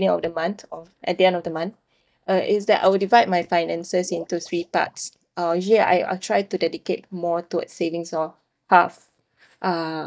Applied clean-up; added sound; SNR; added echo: neural mask model DeepFilterNet 3.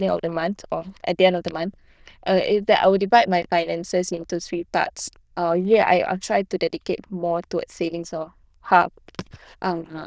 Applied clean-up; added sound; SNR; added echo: neural diffusion model UNIVERSE++.